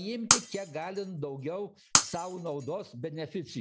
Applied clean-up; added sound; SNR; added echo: none; Shatter; -5 dB; none.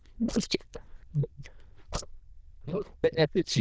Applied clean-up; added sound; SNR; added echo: neural diffusion model UNIVERSE++.